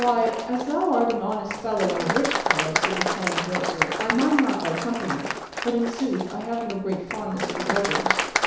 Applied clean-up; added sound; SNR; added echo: none; Applause; 2 dB; reverberation time 1.0 s.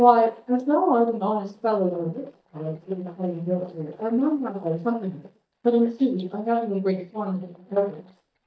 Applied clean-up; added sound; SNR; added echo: neural mask model DeepFilterNet 3.